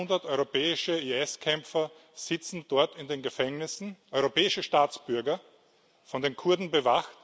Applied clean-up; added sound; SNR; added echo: none; none; none; none.